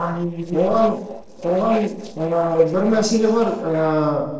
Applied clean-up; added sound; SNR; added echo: neural separator model SepFormer DNS4.